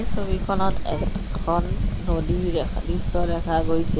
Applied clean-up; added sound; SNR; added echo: none; Fire; -3 dB; none.